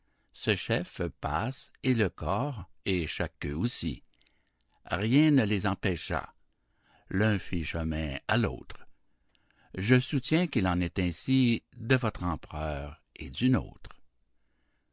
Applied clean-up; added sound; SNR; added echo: none; none; none; none.